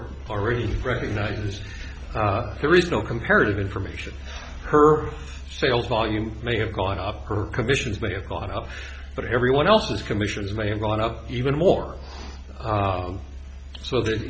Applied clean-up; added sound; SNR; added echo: none; none; none; none.